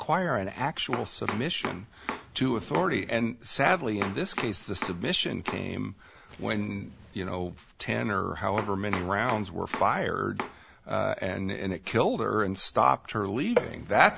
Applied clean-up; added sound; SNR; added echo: none; Domestic sounds, home sounds; 9 dB; none.